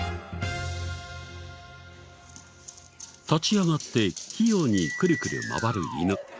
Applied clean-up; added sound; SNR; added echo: none; none; none; none.